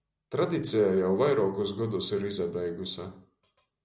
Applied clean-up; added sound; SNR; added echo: none; none; none; none.